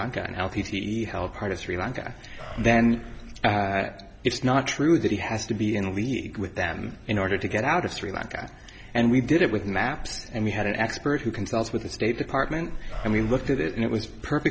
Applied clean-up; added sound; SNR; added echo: none; Animal; 13 dB; none.